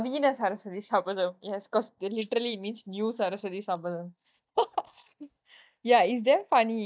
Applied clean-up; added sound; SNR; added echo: neural mask model DeepFilterNet 3.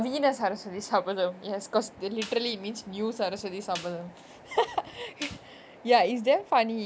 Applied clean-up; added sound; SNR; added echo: none; Snare drum; 19 dB; none.